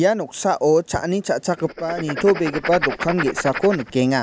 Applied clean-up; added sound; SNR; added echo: none; Writing; 9 dB; none.